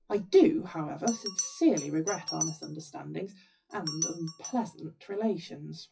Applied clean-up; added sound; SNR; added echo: classical method WPE with log-MMSE.